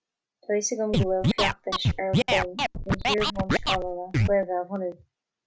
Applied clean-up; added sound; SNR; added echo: none; Scratching (performance technique); -3 dB; none.